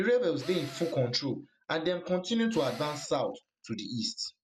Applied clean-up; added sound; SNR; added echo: none; Tools; 18 dB; none.